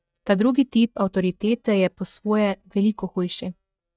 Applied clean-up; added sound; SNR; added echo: neural mask model DeepFilterNet 3.